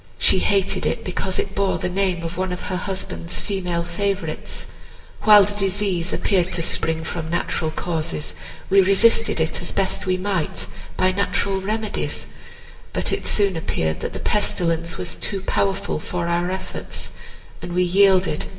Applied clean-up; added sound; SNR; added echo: none; Bird; 19 dB; reverberation time 0.9 s.